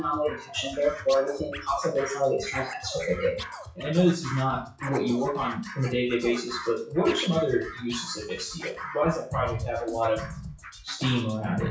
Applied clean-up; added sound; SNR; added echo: classical method WPE with log-MMSE.